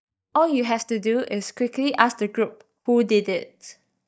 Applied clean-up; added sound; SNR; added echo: neural mask model DeepFilterNet 3.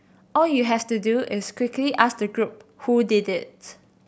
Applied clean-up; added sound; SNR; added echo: none; none; none; none.